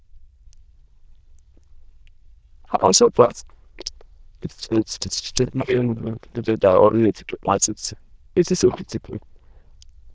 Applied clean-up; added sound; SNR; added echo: neural diffusion model UNIVERSE++.